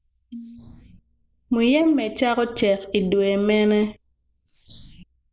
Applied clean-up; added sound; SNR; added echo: neural mask model Resemble Enhance denoiser.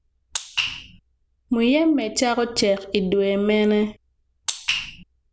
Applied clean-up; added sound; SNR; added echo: none; none; none; none.